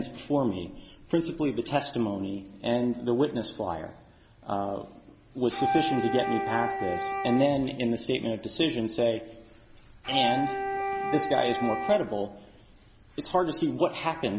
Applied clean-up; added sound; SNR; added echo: none; Wind instrument, woodwind instrument; 3 dB; none.